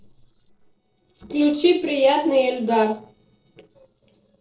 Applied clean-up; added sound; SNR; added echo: neural separator model SepFormer DNS4.